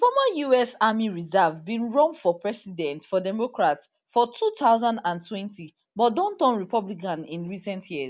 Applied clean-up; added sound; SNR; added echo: none; none; none; none.